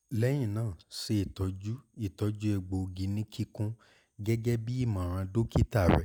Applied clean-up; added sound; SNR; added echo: none; none; none; none.